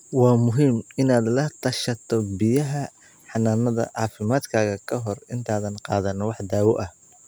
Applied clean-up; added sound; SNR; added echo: none; none; none; none.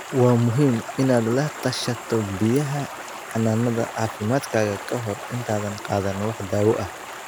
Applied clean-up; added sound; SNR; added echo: none; Stream; 12 dB; none.